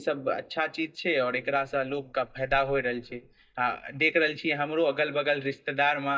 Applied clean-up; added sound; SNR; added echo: neural mask model DeepFilterNet 3.